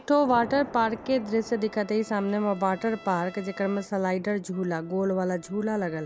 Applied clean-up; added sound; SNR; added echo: none; Thunder / Rain + Trumpet; 19 dB; none.